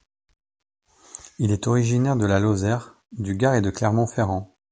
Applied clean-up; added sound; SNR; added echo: none; none; none; none.